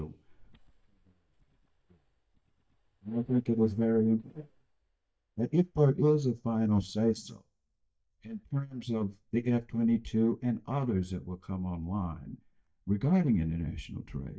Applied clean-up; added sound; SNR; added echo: neural mask model DeepFilterNet 3.